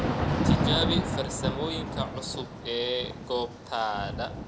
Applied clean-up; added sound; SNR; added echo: none; Thunder / Rain; -3 dB; none.